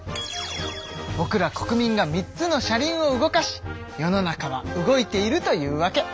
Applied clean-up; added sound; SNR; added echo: none; none; none; none.